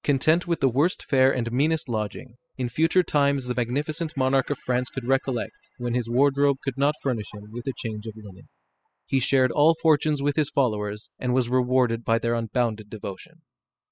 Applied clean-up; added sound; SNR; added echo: classical method spectral subtraction.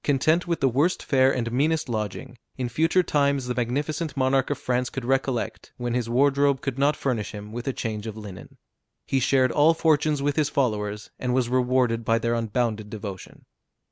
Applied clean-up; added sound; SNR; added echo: none; none; none; none.